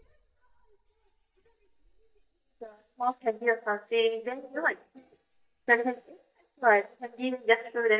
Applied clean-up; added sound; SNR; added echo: neural mask model DeepFilterNet 3.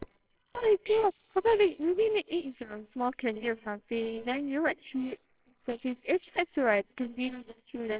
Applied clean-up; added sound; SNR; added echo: neural separator model SepFormer WHAMR!.